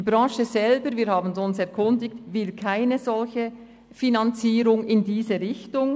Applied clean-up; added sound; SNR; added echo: none; none; none; none.